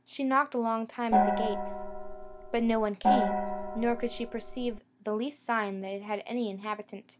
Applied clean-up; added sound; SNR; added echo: none; Gong; -2 dB; none.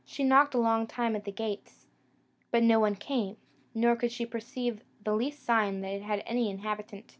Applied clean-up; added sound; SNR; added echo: none; none; none; none.